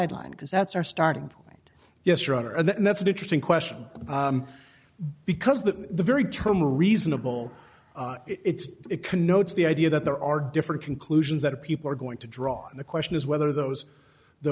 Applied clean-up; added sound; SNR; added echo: none; none; none; none.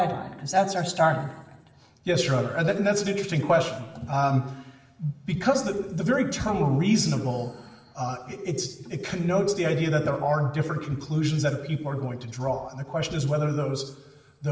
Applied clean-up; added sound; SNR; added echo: none; none; none; reverberation time 1.0 s.